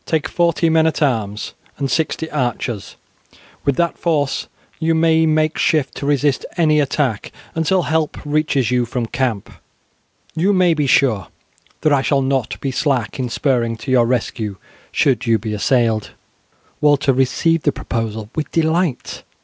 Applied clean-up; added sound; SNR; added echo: none; none; none; none.